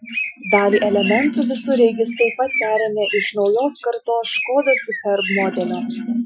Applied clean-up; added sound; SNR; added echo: classical method Wiener filter.